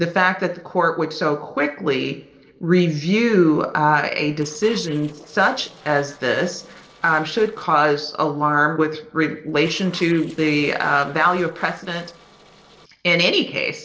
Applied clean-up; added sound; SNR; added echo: neural separator model SepFormer DNS4.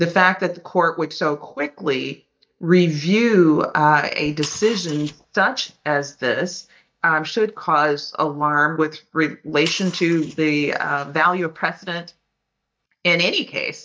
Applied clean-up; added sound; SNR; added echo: neural mask model DeepFilterNet 3.